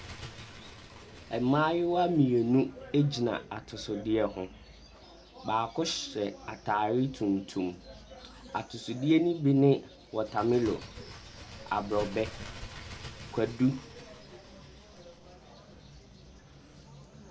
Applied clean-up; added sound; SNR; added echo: none; Bird; 19 dB; none.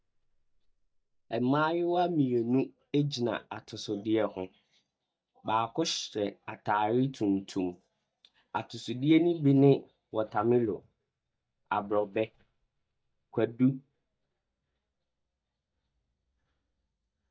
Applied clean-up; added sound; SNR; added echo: neural mask model DeepFilterNet 3.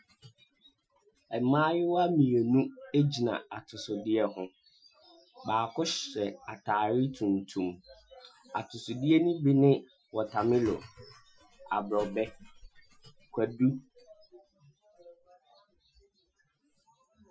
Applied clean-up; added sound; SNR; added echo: classical method Wiener filter.